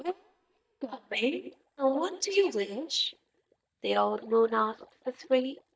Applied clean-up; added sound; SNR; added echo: neural mask model DeepFilterNet 3.